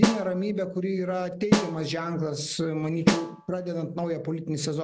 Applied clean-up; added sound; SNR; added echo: none; Snare drum; 1 dB; none.